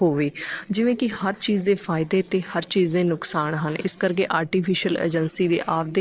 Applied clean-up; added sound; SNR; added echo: neural separator model SepFormer DNS4.